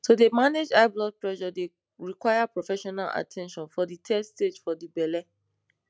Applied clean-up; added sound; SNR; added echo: none; none; none; none.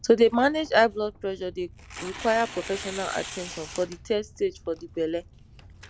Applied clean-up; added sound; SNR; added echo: none; Tearing; 16 dB; none.